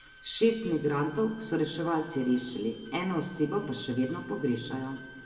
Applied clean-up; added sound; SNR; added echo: none; Bowed string instrument; 18 dB; reverberation time 1.5 s.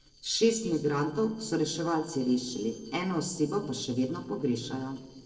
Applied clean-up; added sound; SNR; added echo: neural separator model SepFormer DNS4.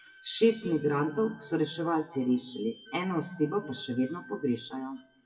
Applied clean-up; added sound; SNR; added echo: classical method WPE with log-MMSE.